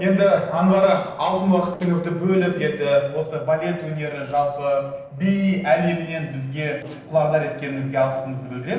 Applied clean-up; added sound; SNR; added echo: neural separator model SepFormer DNS4.